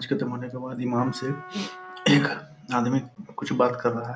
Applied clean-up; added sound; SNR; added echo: none; Trumpet; 17 dB; none.